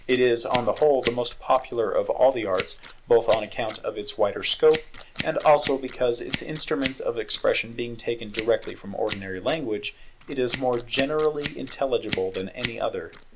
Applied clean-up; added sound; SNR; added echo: none; Scissors; 11 dB; none.